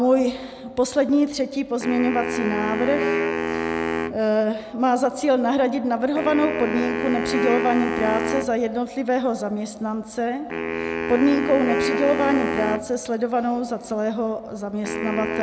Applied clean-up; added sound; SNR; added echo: none; Wind instrument, woodwind instrument; 5 dB; none.